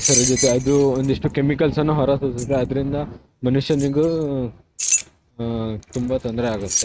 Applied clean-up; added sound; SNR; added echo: neural mask model RNNoise.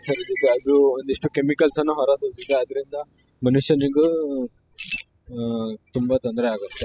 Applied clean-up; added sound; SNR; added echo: classical method spectral subtraction.